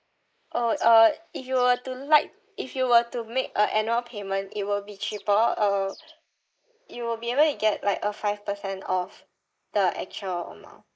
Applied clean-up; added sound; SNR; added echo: neural mask model Resemble Enhance denoiser.